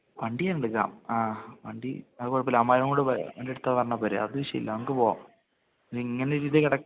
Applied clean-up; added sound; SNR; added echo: none; none; none; none.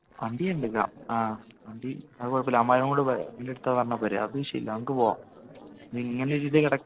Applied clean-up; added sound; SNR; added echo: neural separator model SepFormer DNS4.